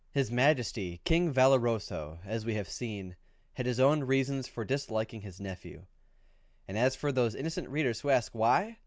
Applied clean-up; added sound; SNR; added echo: none; none; none; none.